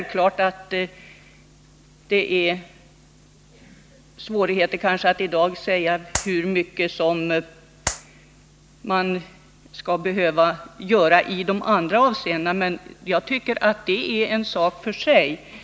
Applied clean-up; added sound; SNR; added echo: none; Clapping; 6 dB; none.